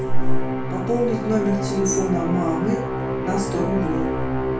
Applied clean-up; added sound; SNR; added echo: none; Musical instrument; 4 dB; reverberation time 0.3 s.